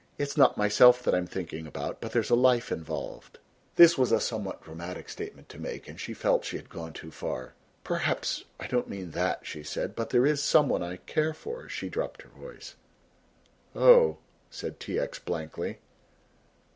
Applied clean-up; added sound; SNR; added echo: none; none; none; none.